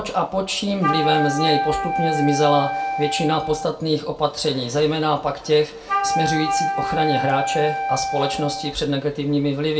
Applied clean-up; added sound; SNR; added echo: none; Wind instrument, woodwind instrument; 2 dB; reverberation time 0.3 s.